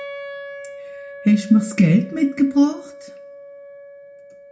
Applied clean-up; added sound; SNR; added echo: none; Wind instrument, woodwind instrument; 16 dB; reverberation time 0.3 s.